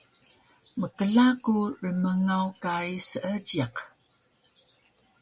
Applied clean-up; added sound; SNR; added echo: none; none; none; none.